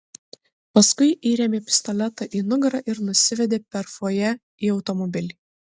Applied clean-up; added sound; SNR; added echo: none; none; none; none.